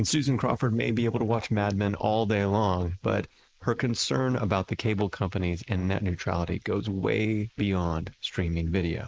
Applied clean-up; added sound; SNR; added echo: neural mask model Resemble Enhance denoiser.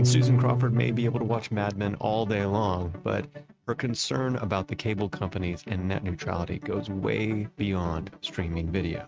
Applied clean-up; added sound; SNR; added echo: neural mask model RNNoise.